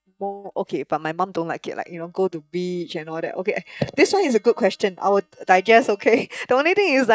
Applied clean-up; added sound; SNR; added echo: neural mask model DeepFilterNet 3.